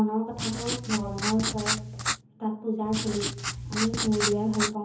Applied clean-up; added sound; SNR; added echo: none; Writing; 2 dB; reverberation time 0.7 s.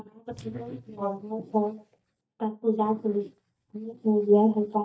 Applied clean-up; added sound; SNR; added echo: neural mask model DeepFilterNet 3.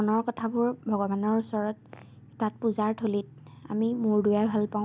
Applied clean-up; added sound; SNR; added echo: none; none; none; none.